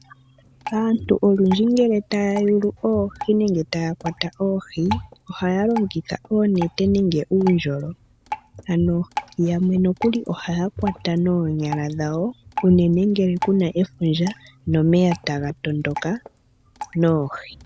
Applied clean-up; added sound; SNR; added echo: none; Drip; 16 dB; none.